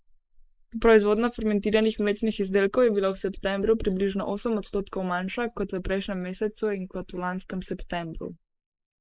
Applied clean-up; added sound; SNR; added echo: neural mask model Resemble Enhance denoiser.